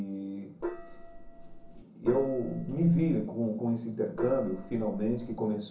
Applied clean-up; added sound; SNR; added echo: none; Gong; 10 dB; reverberation time 0.7 s.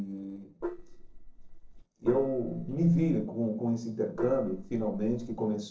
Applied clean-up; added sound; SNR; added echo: neural separator model SepFormer DNS4.